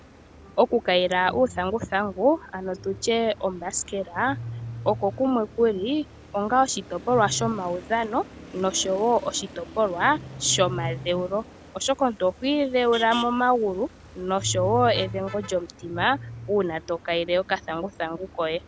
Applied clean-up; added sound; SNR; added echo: none; Motor vehicle (road); 19 dB; none.